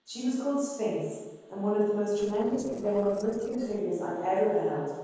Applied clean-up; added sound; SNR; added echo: neural separator model SepFormer DNS4.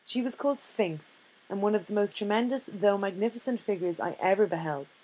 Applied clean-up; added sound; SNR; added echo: none; none; none; none.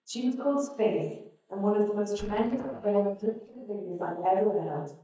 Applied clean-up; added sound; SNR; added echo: neural mask model DeepFilterNet 3.